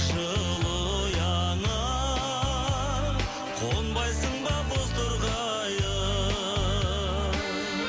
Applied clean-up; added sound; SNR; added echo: none; none; none; none.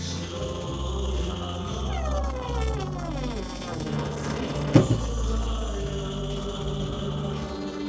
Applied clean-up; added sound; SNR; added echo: neural separator model SepFormer DNS4.